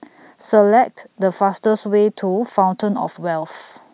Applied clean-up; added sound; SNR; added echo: none; none; none; none.